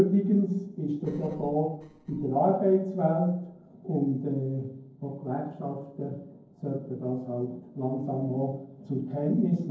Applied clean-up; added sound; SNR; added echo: neural separator model SepFormer DNS4.